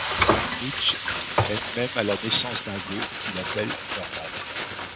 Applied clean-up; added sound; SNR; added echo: none; Frying (food); -4 dB; none.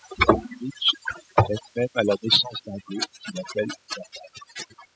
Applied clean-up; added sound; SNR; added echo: classical method spectral subtraction.